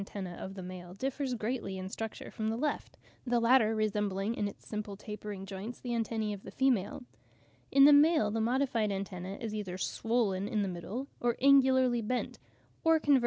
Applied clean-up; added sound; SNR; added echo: none; none; none; none.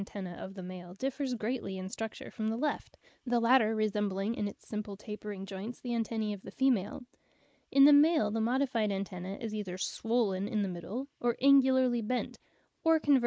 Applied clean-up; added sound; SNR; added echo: neural mask model Resemble Enhance denoiser.